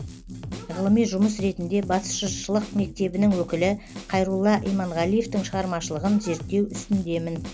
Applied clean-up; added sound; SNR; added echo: none; Drum kit; 11 dB; none.